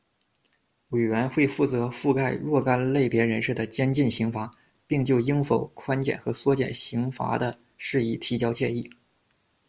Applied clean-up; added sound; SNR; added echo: none; none; none; none.